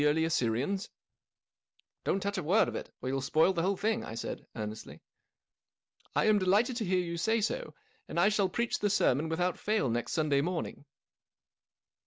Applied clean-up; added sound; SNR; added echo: none; none; none; none.